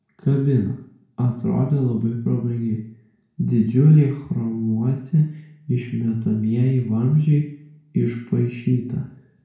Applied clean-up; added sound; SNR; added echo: none; none; none; reverberation time 0.5 s.